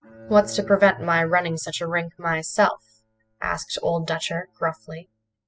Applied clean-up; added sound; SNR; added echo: classical method spectral subtraction.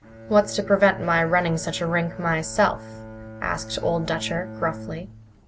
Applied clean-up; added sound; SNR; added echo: none; Bowed string instrument; 14 dB; none.